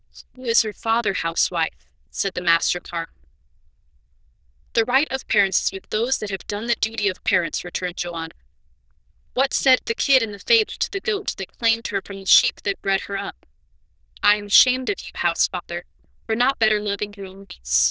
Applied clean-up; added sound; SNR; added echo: neural diffusion model UNIVERSE++.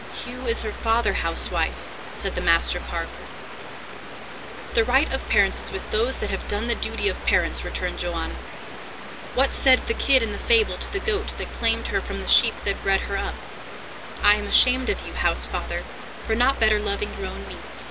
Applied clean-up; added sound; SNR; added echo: none; Stream; 12 dB; none.